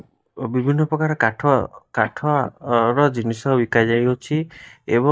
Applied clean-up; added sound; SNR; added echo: neural mask model DeepFilterNet 3.